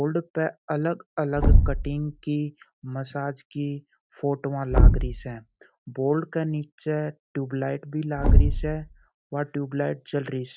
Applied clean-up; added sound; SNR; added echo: none; Thump, thud; -4 dB; none.